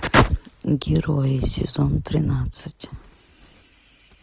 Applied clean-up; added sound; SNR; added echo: none; none; none; none.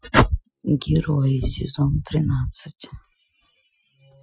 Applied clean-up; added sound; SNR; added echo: classical method Wiener filter.